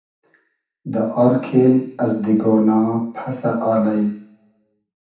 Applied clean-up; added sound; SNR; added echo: none; none; none; reverberation time 0.7 s.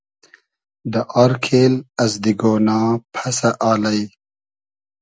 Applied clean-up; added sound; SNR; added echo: none; none; none; none.